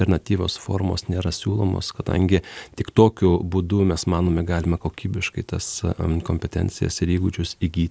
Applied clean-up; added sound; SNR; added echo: none; none; none; none.